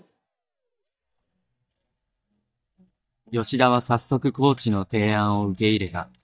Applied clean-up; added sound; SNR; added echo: neural mask model DeepFilterNet 3.